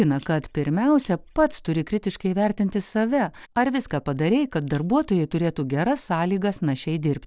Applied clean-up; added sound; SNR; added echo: none; Scissors; 20 dB; none.